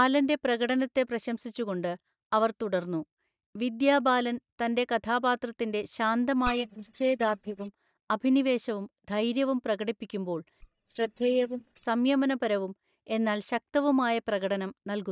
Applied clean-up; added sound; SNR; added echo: neural mask model DeepFilterNet 3.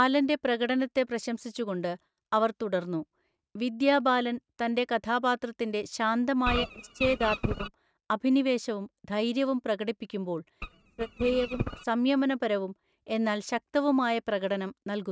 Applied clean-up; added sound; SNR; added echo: neural mask model RNNoise.